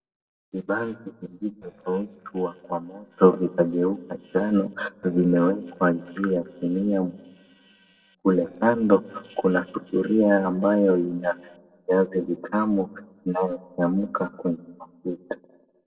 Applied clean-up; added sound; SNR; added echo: neural separator model SepFormer DNS4.